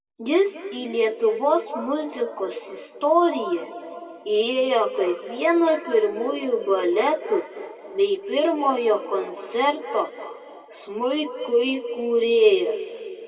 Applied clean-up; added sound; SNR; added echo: none; none; none; reverberation time 2.5 s.